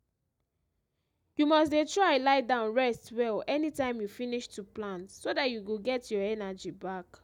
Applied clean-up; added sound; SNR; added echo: none; none; none; none.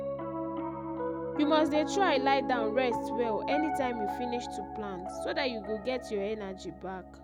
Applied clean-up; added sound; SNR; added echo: none; Piano; 3 dB; none.